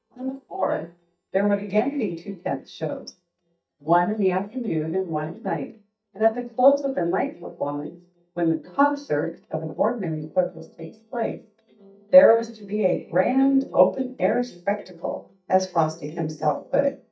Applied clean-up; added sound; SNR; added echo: neural mask model DeepFilterNet 3.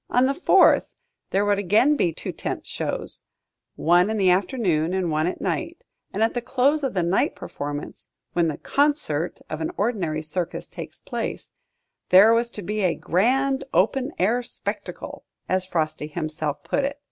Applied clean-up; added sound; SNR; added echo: none; none; none; none.